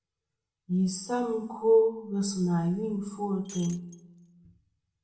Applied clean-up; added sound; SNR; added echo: none; Shatter; 19 dB; reverberation time 0.6 s.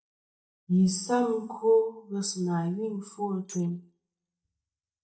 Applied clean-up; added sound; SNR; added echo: neural mask model DeepFilterNet 3.